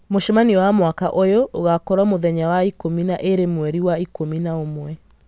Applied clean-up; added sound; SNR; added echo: none; none; none; none.